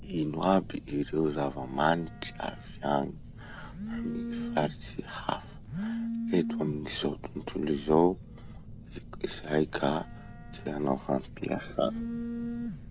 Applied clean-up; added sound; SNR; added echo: none; Telephone; 7 dB; none.